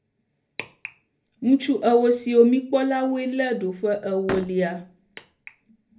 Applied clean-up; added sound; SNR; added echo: none; Slam; 12 dB; reverberation time 0.3 s.